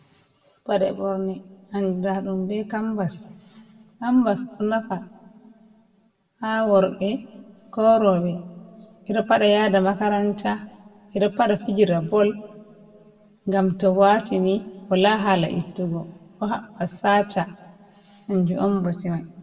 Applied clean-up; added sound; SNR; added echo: none; none; none; reverberation time 1.0 s.